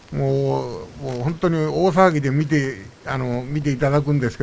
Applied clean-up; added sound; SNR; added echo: neural mask model Resemble Enhance denoiser.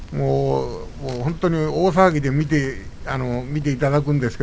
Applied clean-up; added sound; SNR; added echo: none; Fire; 15 dB; none.